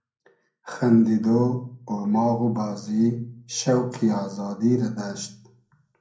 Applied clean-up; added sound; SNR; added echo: none; none; none; reverberation time 0.5 s.